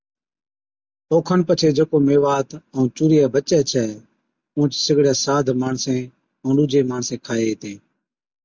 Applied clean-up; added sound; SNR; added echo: none; none; none; none.